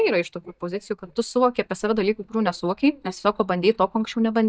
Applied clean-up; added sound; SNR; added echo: neural mask model DeepFilterNet 3.